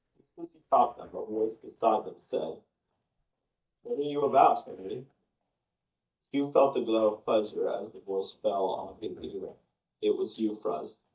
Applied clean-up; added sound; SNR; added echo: neural mask model DeepFilterNet 3.